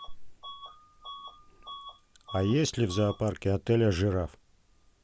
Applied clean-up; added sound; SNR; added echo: none; Bus / Alarm; 18 dB; none.